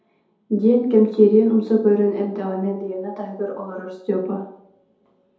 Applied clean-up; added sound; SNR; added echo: none; none; none; reverberation time 2.1 s.